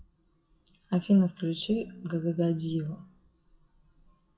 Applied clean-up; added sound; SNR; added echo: classical method WPE with log-MMSE.